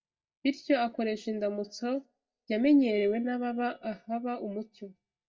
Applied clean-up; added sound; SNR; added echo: neural mask model DeepFilterNet 3.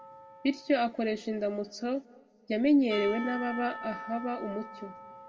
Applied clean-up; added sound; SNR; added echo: none; Church bell / Percussion; 13 dB; reverberation time 1.7 s.